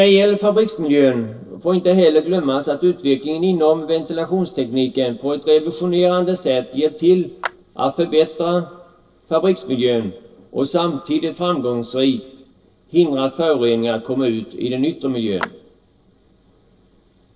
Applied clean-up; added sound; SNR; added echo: neural separator model SepFormer DNS4.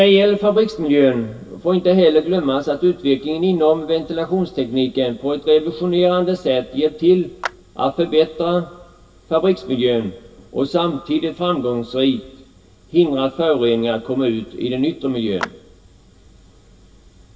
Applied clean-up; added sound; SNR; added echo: none; Clapping; 16 dB; reverberation time 0.1 s.